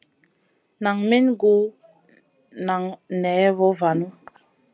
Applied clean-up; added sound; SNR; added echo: none; none; none; none.